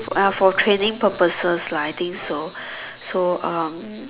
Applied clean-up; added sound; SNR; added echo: none; none; none; none.